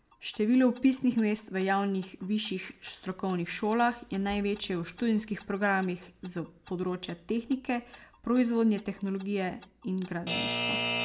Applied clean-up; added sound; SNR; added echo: none; Alarm / Clock; 12 dB; none.